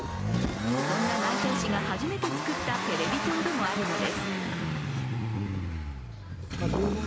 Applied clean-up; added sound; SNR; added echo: none; Accelerating, revving, vroom; -4 dB; none.